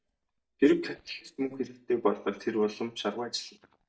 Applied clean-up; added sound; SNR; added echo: neural mask model DeepFilterNet 3.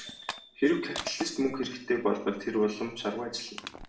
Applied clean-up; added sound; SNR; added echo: none; Crushing; 14 dB; reverberation time 0.5 s.